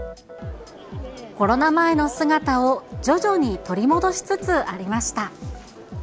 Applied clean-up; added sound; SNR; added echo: none; none; none; none.